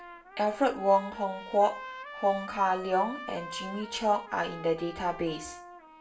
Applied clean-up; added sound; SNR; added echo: none; Trumpet; 14 dB; reverberation time 0.3 s.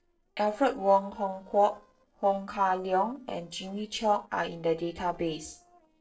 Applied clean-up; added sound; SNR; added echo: neural separator model SepFormer DNS4.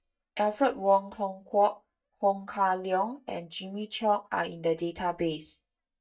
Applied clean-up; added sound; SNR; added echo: neural mask model DeepFilterNet 3.